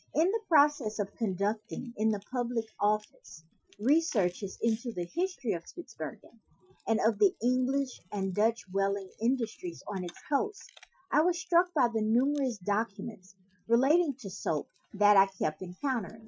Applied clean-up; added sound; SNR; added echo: classical method Wiener filter.